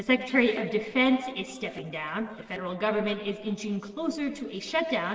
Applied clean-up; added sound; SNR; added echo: neural separator model SepFormer DNS4.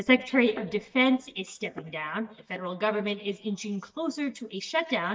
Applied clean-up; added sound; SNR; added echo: neural mask model DeepFilterNet 3.